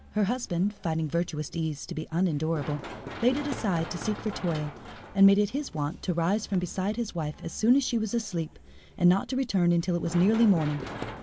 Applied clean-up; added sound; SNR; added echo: none; Run; 15 dB; none.